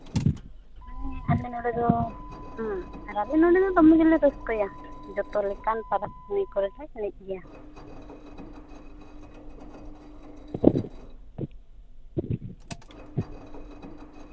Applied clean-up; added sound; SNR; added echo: none; Motor vehicle (road) + Engine; 14 dB; none.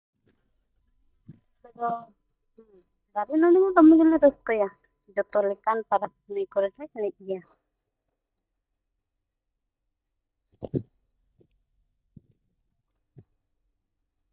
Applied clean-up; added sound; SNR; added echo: neural mask model DeepFilterNet 3.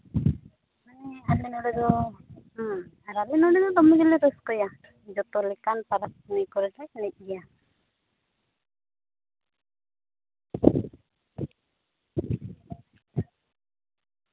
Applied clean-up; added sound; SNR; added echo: none; none; none; none.